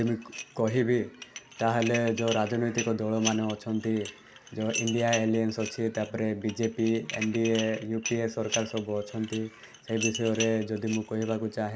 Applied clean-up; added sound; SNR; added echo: none; Dishes, pots, and pans; 11 dB; none.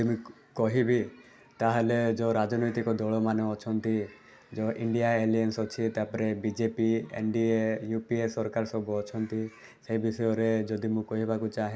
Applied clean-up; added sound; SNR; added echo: none; none; none; none.